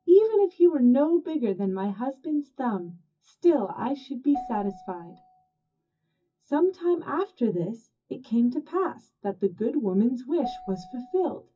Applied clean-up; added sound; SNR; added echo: classical method WPE with log-MMSE.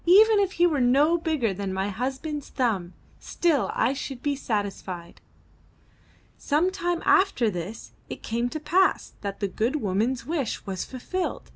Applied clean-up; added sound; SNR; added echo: none; none; none; none.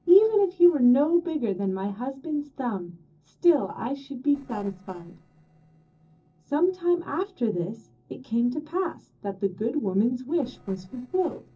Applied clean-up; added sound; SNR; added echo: neural separator model SepFormer DNS4.